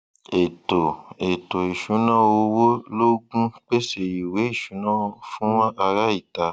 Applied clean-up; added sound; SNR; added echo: none; Brass instrument; 15 dB; none.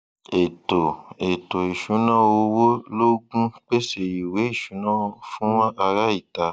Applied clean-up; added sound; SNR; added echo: neural mask model Resemble Enhance denoiser.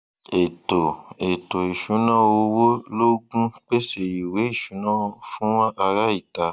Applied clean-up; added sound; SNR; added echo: none; none; none; none.